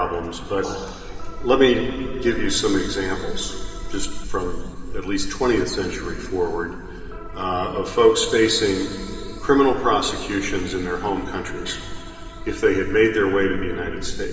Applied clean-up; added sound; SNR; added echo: none; Organ; 19 dB; reverberation time 2.7 s.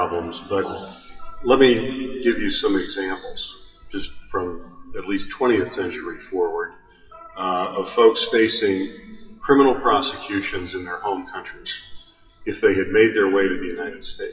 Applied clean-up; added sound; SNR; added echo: classical method WPE with log-MMSE.